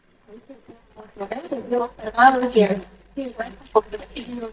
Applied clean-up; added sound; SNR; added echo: neural mask model DeepFilterNet 3.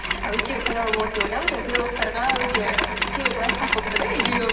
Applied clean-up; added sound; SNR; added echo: none; Mechanisms; -3 dB; reverberation time 1.2 s.